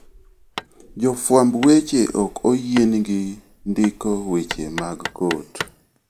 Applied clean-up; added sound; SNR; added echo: none; Hammer; 15 dB; none.